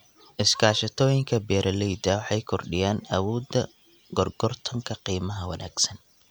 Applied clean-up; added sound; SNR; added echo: none; none; none; none.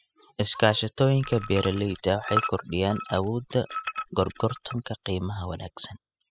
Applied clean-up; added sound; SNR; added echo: classical method spectral subtraction.